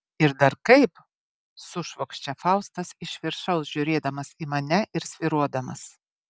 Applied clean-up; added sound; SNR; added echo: none; none; none; none.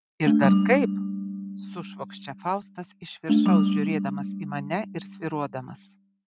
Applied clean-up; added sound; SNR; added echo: none; Ringtone; -5 dB; none.